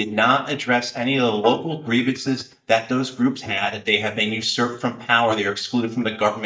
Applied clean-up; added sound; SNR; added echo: neural mask model DeepFilterNet 3.